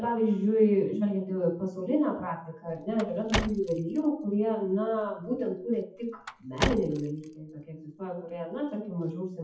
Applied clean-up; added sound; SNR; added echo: classical method WPE with log-MMSE.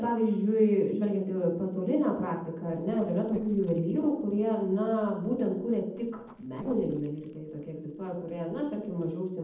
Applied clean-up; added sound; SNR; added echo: neural separator model SepFormer DNS4.